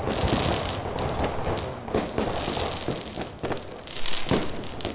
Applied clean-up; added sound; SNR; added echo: none; Fireworks; -4 dB; reverberation time 0.2 s.